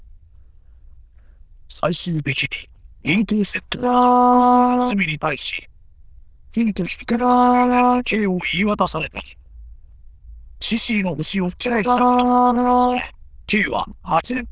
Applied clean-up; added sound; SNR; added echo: neural diffusion model UNIVERSE++.